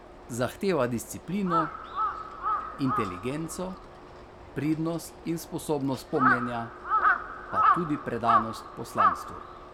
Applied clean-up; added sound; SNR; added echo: none; Crow; -2 dB; none.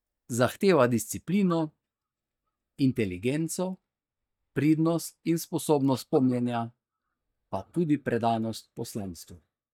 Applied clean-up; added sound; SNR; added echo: neural mask model DeepFilterNet 3.